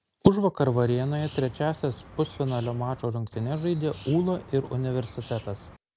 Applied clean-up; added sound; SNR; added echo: none; Bird; 18 dB; none.